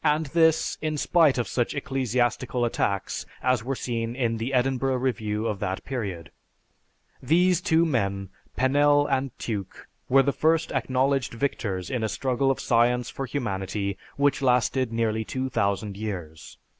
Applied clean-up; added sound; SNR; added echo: none; none; none; none.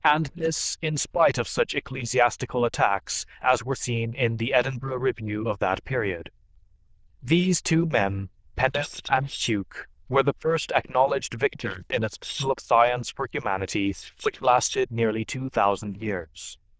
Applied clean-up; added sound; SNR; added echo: neural diffusion model UNIVERSE++.